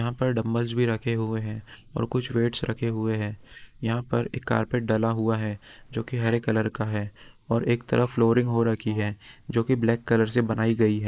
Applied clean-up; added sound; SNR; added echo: neural mask model Resemble Enhance denoiser.